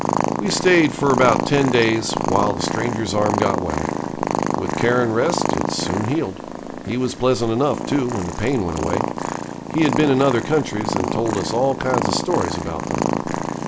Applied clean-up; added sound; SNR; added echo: none; Purr; 3 dB; none.